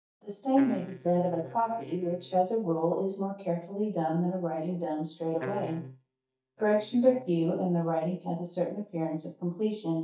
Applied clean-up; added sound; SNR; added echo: neural mask model DeepFilterNet 3.